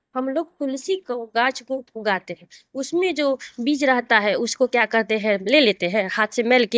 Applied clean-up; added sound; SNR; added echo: neural mask model DeepFilterNet 3.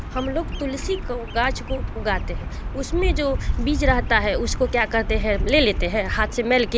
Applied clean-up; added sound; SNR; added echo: none; Bird vocalization, bird call, bird song; 2 dB; none.